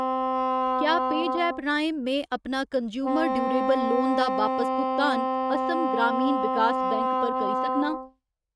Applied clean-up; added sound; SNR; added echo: neural mask model RNNoise.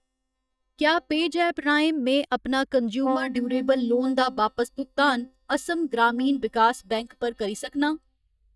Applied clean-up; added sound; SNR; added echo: neural mask model DeepFilterNet 3.